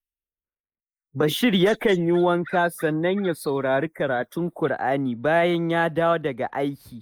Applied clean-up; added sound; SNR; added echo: neural mask model Resemble Enhance denoiser.